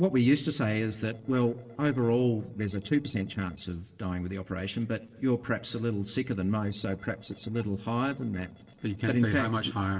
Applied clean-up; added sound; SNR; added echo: neural separator model SepFormer DNS4.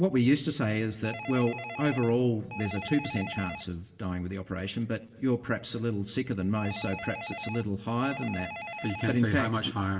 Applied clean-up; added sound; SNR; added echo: none; Telephone; 13 dB; reverberation time 1.6 s.